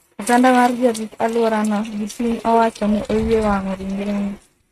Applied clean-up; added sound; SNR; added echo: neural mask model RNNoise.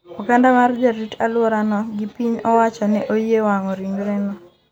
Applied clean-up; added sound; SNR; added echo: none; none; none; none.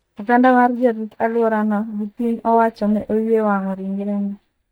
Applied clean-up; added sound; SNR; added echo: neural mask model DeepFilterNet 3.